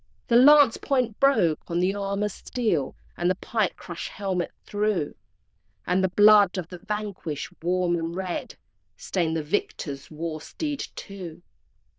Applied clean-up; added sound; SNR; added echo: neural diffusion model UNIVERSE++.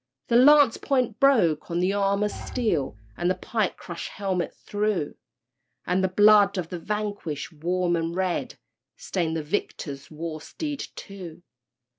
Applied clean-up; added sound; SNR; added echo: none; Bowed string instrument; 14 dB; none.